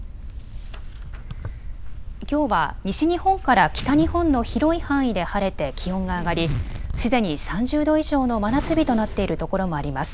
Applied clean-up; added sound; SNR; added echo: none; Zipper (clothing); 7 dB; none.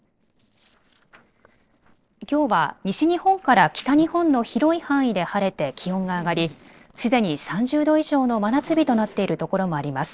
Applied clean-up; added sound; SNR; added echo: neural separator model SepFormer DNS4.